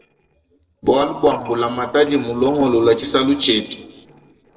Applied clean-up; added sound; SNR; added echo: neural separator model SepFormer DNS4.